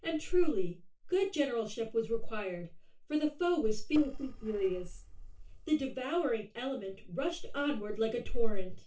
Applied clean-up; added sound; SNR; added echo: neural separator model SepFormer DNS4.